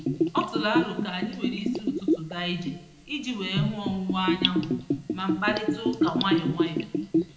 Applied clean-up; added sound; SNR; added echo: none; Bathtub (filling or washing) / Gurgling; -3 dB; reverberation time 0.7 s.